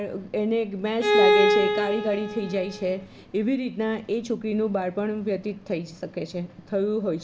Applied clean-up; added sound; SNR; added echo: none; Bowed string instrument; -3 dB; none.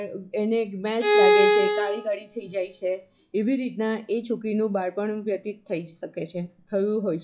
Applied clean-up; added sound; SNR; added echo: classical method log-MMSE.